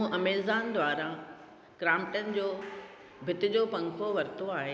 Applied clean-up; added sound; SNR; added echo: none; none; none; none.